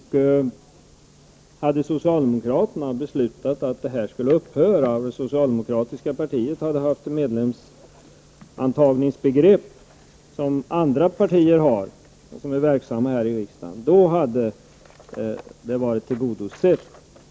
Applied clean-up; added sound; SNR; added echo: none; none; none; none.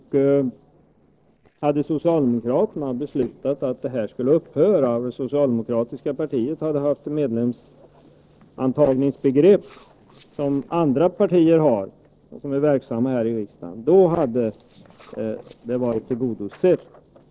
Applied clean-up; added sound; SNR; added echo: neural separator model SepFormer DNS4.